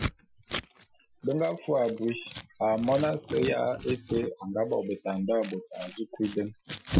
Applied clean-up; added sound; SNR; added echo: classical method Wiener filter.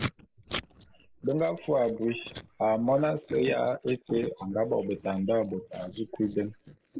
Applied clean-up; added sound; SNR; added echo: neural mask model Resemble Enhance denoiser.